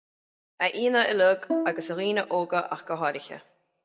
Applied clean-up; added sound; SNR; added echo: neural mask model DeepFilterNet 3.